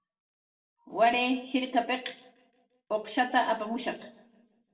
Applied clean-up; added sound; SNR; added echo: none; none; none; reverberation time 0.7 s.